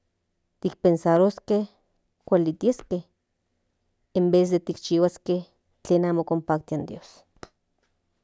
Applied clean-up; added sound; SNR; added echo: none; none; none; none.